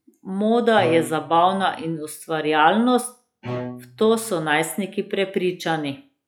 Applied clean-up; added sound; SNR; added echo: classical method log-MMSE.